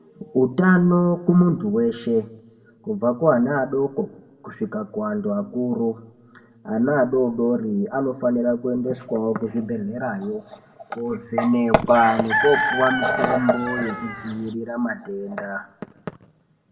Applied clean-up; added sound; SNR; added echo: none; Chicken, rooster; 4 dB; reverberation time 1.0 s.